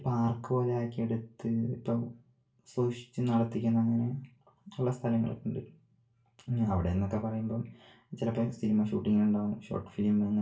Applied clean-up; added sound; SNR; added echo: none; none; none; reverberation time 0.2 s.